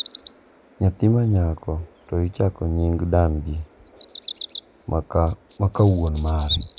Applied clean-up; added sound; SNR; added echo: none; Bird vocalization, bird call, bird song; 3 dB; none.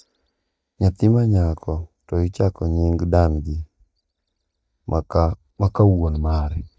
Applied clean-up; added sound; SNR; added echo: neural mask model DeepFilterNet 3.